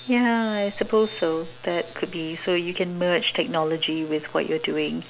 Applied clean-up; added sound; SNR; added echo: none; none; none; none.